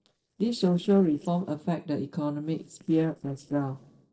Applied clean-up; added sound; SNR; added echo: neural separator model SepFormer DNS4.